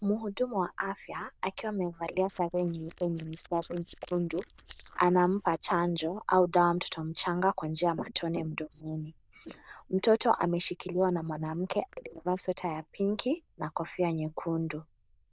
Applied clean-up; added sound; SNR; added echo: neural diffusion model UNIVERSE++.